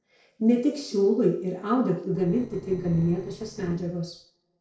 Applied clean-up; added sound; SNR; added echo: neural separator model SepFormer DNS4.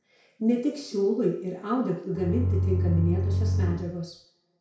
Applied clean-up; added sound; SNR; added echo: none; Bowed string instrument; -3 dB; reverberation time 0.5 s.